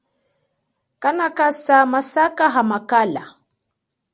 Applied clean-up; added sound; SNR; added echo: none; none; none; none.